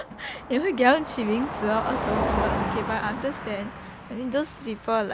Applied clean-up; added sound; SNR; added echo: none; Car passing by; 4 dB; none.